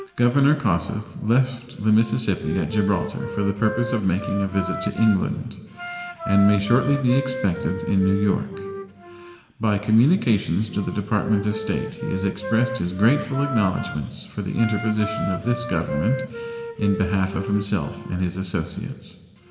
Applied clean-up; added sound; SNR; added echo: none; Wind instrument, woodwind instrument; 11 dB; reverberation time 1.6 s.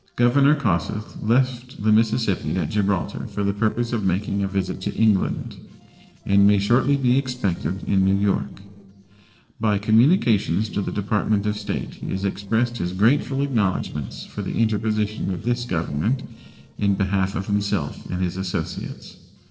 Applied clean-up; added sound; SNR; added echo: neural separator model SepFormer DNS4.